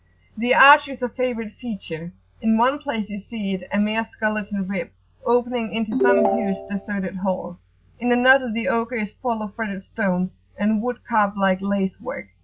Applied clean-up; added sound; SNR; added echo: none; Ringtone / Chime; 0 dB; none.